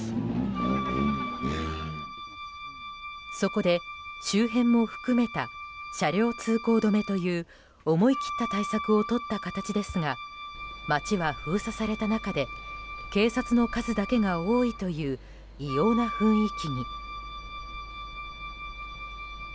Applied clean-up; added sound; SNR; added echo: none; Wind instrument, woodwind instrument; 10 dB; none.